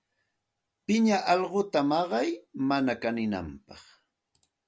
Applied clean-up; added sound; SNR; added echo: none; none; none; none.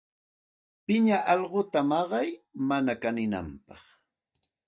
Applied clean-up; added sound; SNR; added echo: neural mask model DeepFilterNet 3.